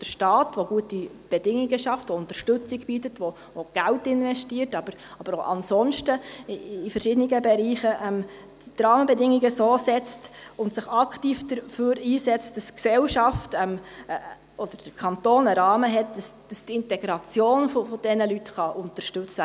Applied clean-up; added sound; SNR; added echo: none; none; none; none.